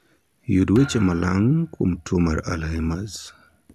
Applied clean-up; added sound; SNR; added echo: none; Thump, thud; 19 dB; none.